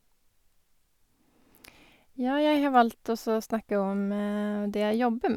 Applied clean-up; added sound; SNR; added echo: none; none; none; none.